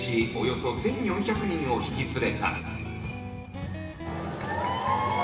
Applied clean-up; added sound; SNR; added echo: none; Guitar; 7 dB; reverberation time 2.7 s.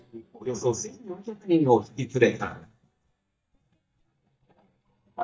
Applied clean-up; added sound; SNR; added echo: neural mask model DeepFilterNet 3.